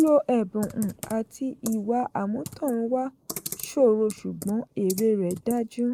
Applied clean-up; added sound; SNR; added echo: neural mask model Resemble Enhance denoiser.